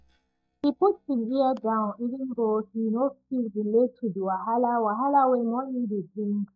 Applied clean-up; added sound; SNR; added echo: neural mask model DeepFilterNet 3.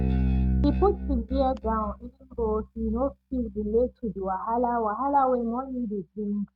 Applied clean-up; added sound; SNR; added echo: neural mask model RNNoise.